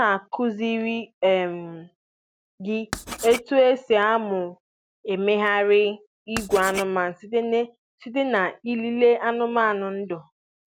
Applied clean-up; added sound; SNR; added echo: none; Writing; 12 dB; none.